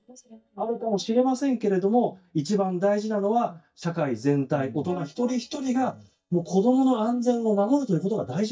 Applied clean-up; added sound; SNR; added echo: neural mask model DeepFilterNet 3.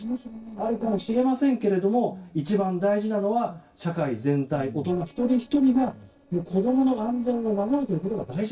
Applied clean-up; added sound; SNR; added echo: neural separator model SepFormer DNS4.